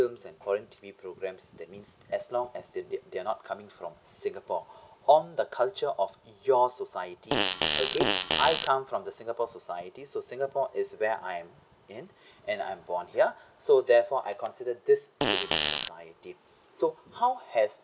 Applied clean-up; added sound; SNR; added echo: none; Fart; -4 dB; none.